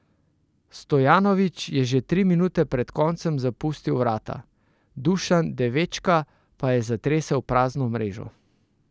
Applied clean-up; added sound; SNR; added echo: none; none; none; none.